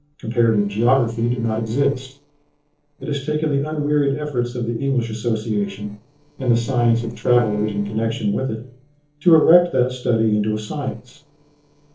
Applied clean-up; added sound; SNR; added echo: neural separator model SepFormer DNS4.